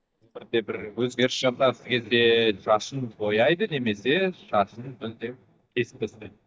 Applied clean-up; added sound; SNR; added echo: neural mask model DeepFilterNet 3.